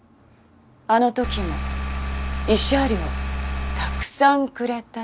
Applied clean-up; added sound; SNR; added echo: none; Engine; 2 dB; none.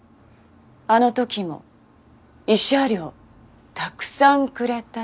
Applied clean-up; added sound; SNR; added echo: none; none; none; none.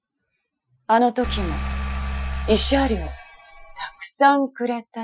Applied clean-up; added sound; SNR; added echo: classical method Wiener filter.